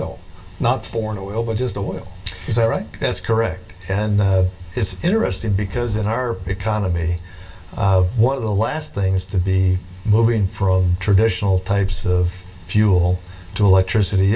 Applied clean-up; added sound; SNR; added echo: none; none; none; reverberation time 0.2 s.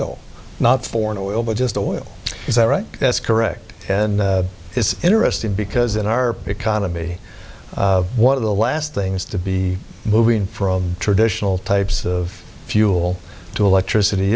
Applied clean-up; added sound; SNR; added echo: none; none; none; none.